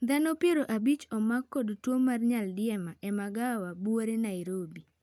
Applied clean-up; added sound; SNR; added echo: none; none; none; none.